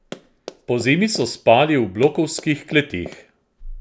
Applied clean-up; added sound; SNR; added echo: none; Run; 19 dB; none.